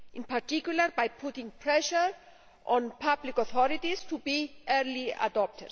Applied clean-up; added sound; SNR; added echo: none; Chewing, mastication; 13 dB; none.